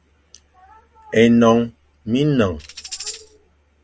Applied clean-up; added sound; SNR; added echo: none; Tambourine; 14 dB; none.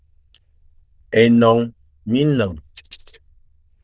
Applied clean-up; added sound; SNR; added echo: neural diffusion model UNIVERSE++.